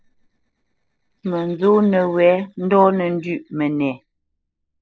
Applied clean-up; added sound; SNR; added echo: neural separator model SepFormer DNS4.